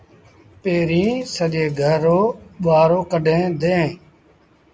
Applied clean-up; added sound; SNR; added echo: none; none; none; none.